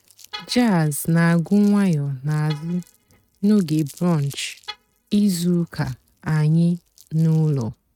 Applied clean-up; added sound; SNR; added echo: neural mask model RNNoise.